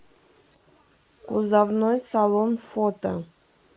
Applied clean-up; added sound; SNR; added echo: neural mask model Resemble Enhance denoiser.